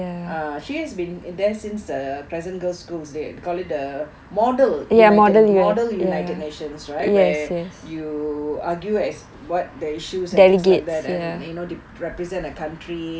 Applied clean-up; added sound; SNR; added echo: none; none; none; none.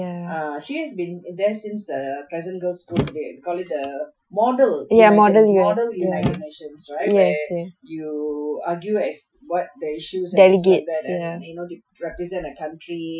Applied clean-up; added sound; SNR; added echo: classical method Wiener filter.